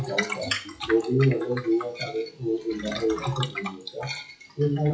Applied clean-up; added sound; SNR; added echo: classical method WPE with log-MMSE.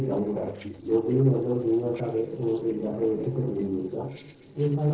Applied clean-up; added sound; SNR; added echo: neural separator model SepFormer DNS4.